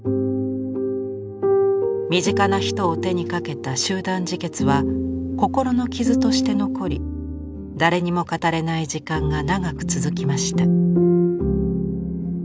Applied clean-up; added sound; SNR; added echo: none; none; none; none.